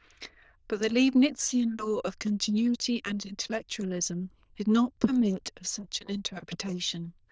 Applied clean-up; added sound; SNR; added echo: neural diffusion model UNIVERSE++.